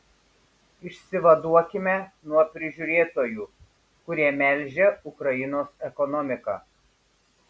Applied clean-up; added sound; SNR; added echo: none; none; none; none.